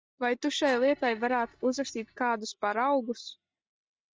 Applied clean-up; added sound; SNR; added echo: neural mask model DeepFilterNet 3.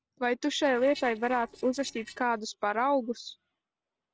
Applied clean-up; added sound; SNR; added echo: neural separator model SepFormer DNS4.